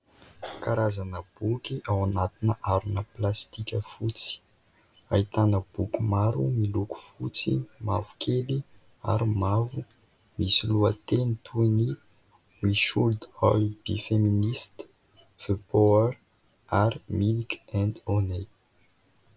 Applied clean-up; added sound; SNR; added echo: none; none; none; none.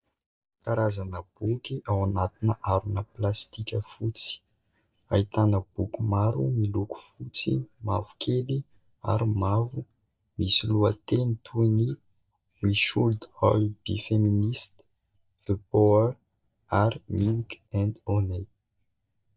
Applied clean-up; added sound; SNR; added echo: neural mask model DeepFilterNet 3.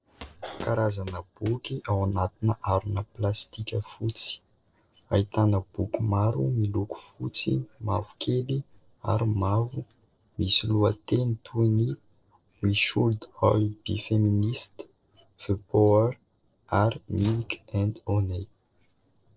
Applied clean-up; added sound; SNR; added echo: neural separator model SepFormer DNS4.